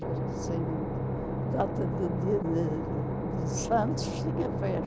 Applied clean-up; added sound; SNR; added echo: none; Engine / Boat, Water vehicle; -1 dB; none.